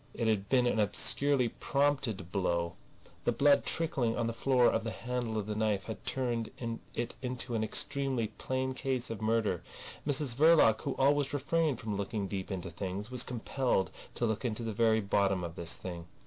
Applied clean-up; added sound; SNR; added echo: none; none; none; none.